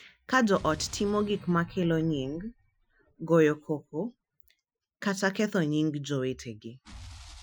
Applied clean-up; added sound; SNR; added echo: classical method Wiener filter.